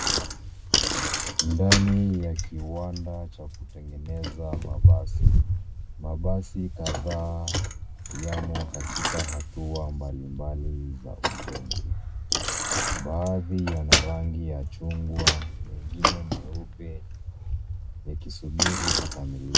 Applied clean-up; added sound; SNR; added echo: none; Bicycle; -4 dB; reverberation time 0.3 s.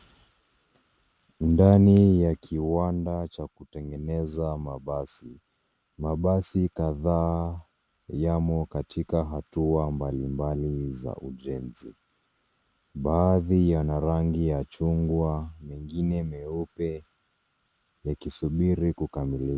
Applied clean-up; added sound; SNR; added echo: none; none; none; none.